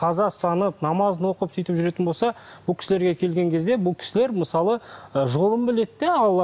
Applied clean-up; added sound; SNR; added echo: none; none; none; none.